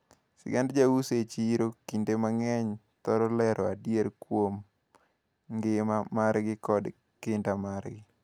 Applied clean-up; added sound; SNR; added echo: none; none; none; none.